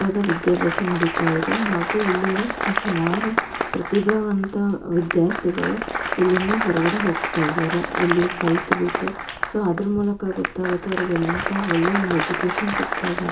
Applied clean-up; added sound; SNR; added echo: none; Applause; 4 dB; reverberation time 0.2 s.